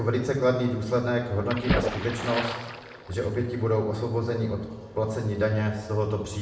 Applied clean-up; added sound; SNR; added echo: none; Splash, splatter; 4 dB; reverberation time 0.8 s.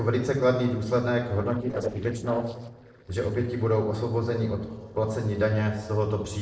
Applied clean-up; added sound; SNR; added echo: neural separator model SepFormer DNS4.